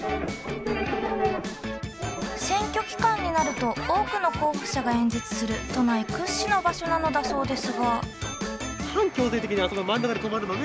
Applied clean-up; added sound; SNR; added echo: none; none; none; none.